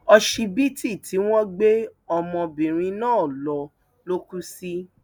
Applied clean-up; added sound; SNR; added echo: none; none; none; none.